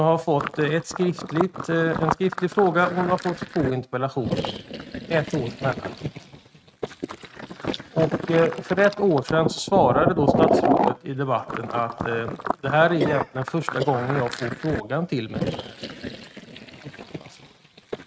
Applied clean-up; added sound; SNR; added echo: neural mask model RNNoise.